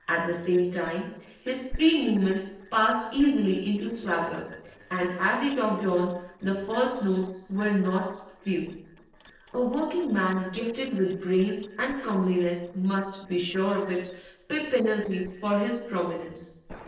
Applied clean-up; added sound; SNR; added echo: neural separator model SepFormer DNS4.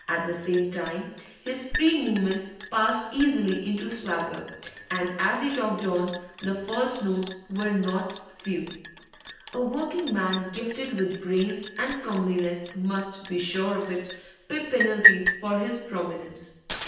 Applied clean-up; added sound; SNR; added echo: none; Liquid; 5 dB; reverberation time 0.9 s.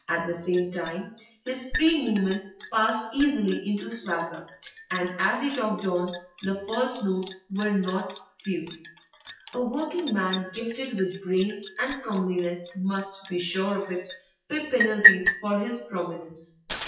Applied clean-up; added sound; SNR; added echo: classical method WPE with log-MMSE.